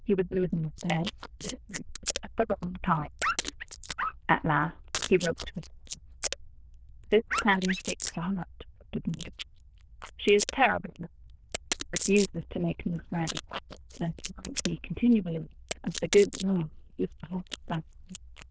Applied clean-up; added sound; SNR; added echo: neural diffusion model UNIVERSE++.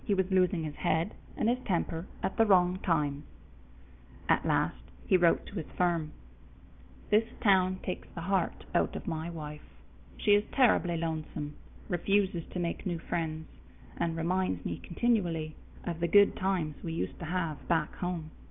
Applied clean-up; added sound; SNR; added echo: none; none; none; none.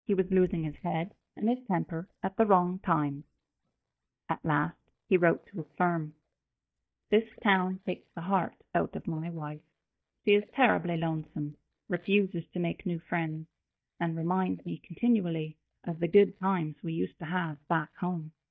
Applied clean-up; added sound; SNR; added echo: neural mask model DeepFilterNet 3.